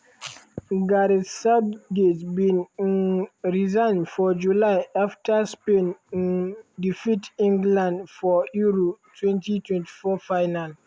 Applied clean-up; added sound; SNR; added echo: none; none; none; none.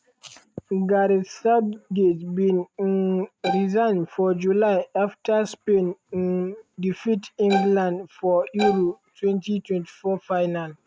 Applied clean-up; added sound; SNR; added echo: neural mask model RNNoise.